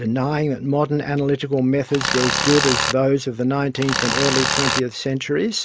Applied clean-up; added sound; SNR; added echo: none; Tools; 1 dB; none.